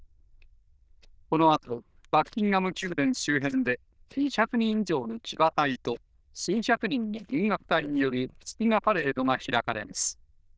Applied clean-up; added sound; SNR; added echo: neural diffusion model UNIVERSE++.